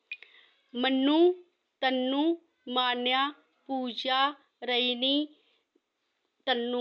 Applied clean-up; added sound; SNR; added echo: none; none; none; none.